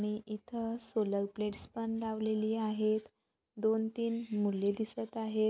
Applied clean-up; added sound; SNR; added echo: none; none; none; none.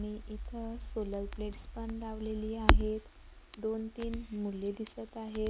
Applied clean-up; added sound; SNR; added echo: none; Crackle; -3 dB; none.